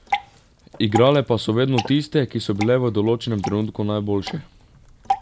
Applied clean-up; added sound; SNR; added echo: none; Drip / Water; 10 dB; none.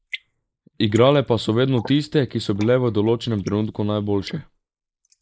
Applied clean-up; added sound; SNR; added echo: neural mask model Resemble Enhance denoiser.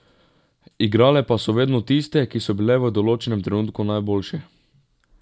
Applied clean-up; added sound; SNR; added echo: none; none; none; none.